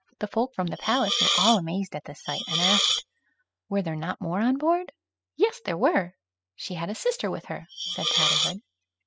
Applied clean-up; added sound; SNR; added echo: classical method spectral subtraction.